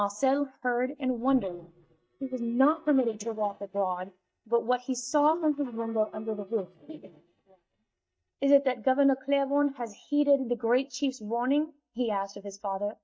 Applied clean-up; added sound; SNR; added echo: neural mask model DeepFilterNet 3.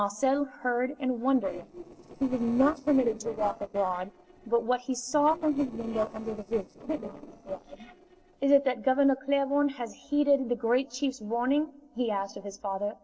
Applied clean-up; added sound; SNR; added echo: neural separator model SepFormer DNS4.